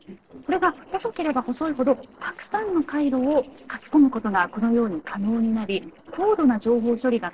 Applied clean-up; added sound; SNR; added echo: neural separator model SepFormer DNS4.